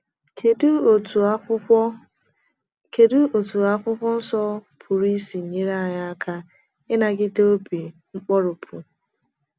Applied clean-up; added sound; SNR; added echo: none; none; none; none.